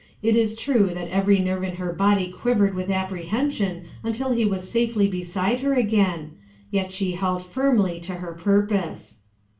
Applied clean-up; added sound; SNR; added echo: none; none; none; reverberation time 0.3 s.